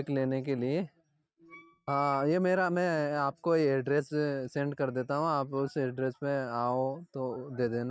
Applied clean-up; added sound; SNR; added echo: neural mask model RNNoise.